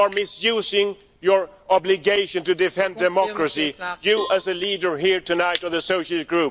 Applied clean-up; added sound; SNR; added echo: none; Cowbell + Crushing; 17 dB; none.